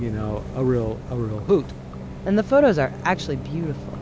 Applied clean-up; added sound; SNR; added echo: none; Bus; 11 dB; none.